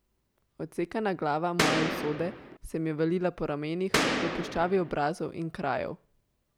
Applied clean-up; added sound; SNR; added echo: none; Boom; -1 dB; none.